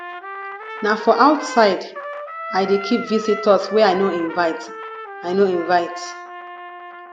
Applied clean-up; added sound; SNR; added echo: none; Trumpet; 12 dB; none.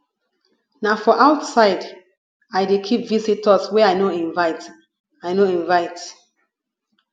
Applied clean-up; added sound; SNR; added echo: none; none; none; none.